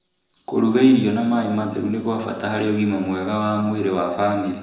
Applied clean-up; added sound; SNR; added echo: neural separator model SepFormer DNS4.